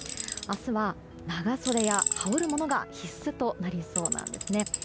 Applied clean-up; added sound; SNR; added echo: none; Tools; 3 dB; none.